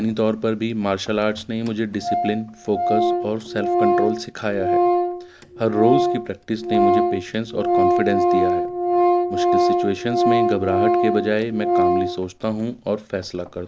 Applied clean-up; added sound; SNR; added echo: none; Organ; -3 dB; none.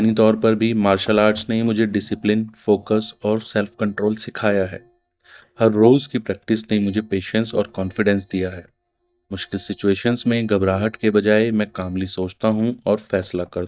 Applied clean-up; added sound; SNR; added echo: neural mask model DeepFilterNet 3.